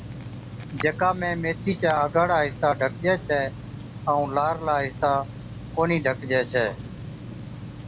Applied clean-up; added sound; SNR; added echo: none; Tick-tock; 11 dB; none.